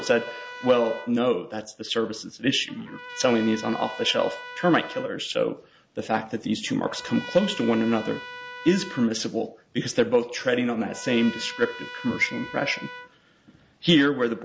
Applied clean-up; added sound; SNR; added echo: none; Trumpet; 16 dB; none.